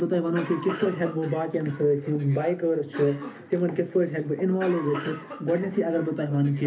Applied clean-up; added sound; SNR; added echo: none; Cough; 14 dB; reverberation time 0.3 s.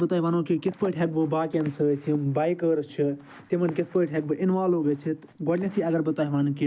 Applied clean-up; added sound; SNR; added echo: none; none; none; none.